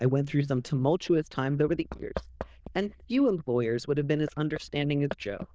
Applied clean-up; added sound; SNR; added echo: neural diffusion model UNIVERSE++.